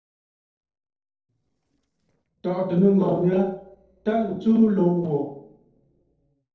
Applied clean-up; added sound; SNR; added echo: neural separator model SepFormer DNS4.